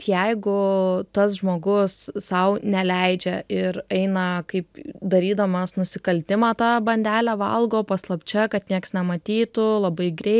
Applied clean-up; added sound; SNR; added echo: none; none; none; none.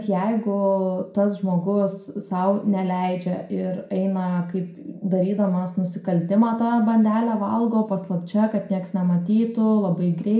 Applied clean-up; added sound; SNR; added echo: none; none; none; reverberation time 0.5 s.